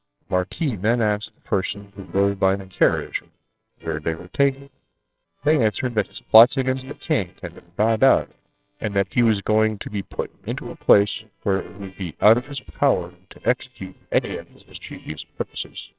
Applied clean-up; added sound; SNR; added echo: neural separator model SepFormer WHAMR!.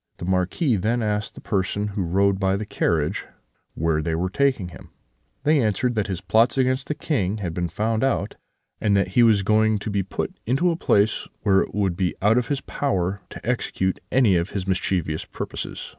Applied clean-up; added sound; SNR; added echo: none; none; none; none.